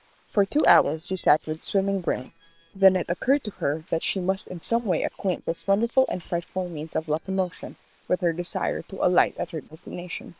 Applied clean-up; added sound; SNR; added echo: neural separator model SepFormer WHAM!.